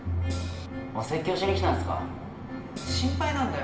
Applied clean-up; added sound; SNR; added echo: none; Cymbal; 13 dB; reverberation time 1.0 s.